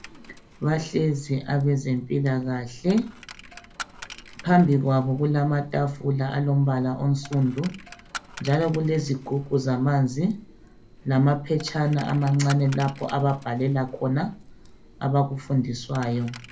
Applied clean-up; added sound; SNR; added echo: none; Coin (dropping); 20 dB; reverberation time 0.3 s.